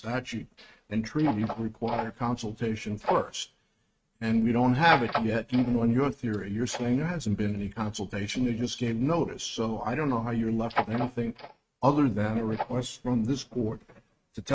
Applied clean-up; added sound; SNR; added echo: neural mask model RNNoise.